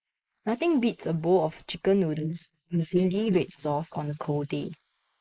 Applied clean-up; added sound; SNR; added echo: neural mask model Resemble Enhance denoiser.